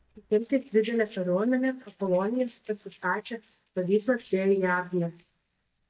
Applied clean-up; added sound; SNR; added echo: neural mask model DeepFilterNet 3.